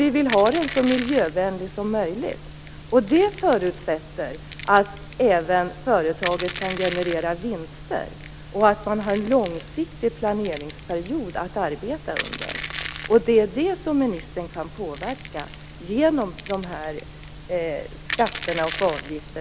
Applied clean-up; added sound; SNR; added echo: none; Crushing; 12 dB; none.